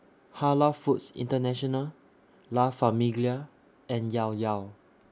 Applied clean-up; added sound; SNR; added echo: none; none; none; none.